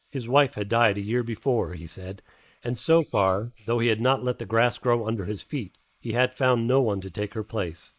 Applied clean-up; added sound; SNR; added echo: neural mask model Resemble Enhance denoiser.